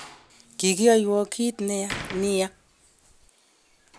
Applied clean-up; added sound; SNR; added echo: none; Slam; 17 dB; none.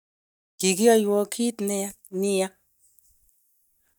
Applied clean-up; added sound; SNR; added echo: neural mask model DeepFilterNet 3.